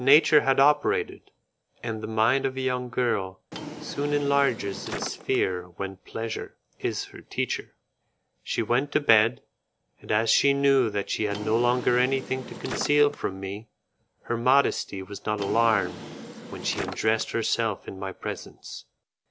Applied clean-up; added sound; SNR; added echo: none; Drawer open or close; 12 dB; none.